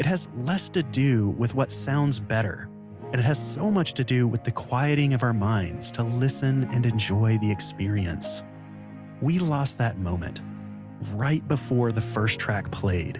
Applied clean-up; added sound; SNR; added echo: none; none; none; none.